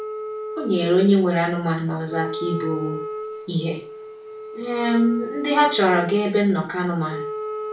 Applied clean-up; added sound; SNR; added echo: none; Wind instrument, woodwind instrument; 10 dB; reverberation time 0.3 s.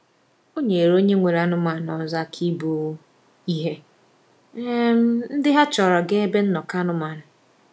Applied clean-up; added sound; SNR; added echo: none; none; none; none.